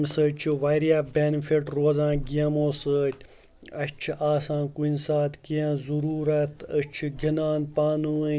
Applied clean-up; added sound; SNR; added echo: none; none; none; none.